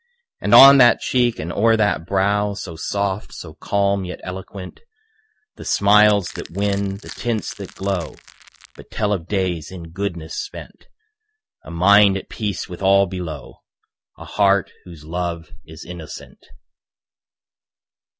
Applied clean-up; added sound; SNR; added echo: none; Crushing; 20 dB; none.